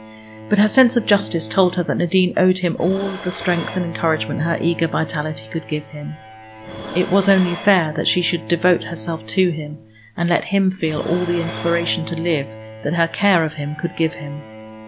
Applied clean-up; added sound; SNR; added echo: none; Bowed string instrument + Dishes, pots, and pans; 13 dB; none.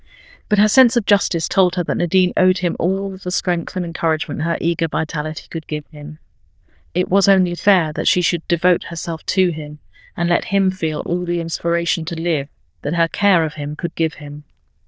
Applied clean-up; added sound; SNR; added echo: neural diffusion model UNIVERSE++.